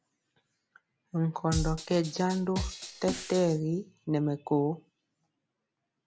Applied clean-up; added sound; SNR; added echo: none; Drum kit; 5 dB; none.